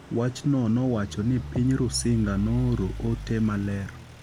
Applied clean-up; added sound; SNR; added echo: none; Idling / Truck; 11 dB; none.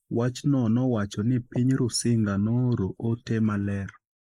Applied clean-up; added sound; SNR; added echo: neural mask model Resemble Enhance denoiser.